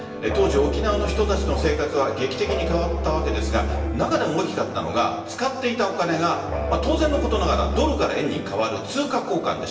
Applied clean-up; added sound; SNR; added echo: none; Musical instrument; 3 dB; reverberation time 1.0 s.